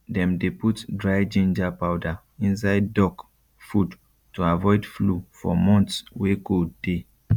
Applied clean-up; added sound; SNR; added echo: none; none; none; none.